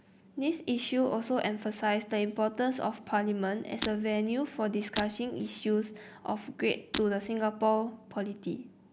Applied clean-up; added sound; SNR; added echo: none; Shatter; 9 dB; none.